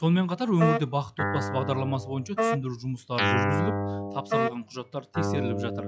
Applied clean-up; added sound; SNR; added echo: classical method log-MMSE.